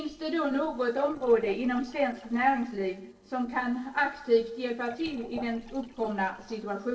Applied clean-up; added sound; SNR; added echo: neural separator model SepFormer DNS4.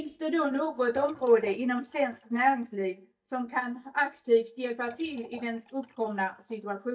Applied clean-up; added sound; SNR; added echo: neural mask model DeepFilterNet 3.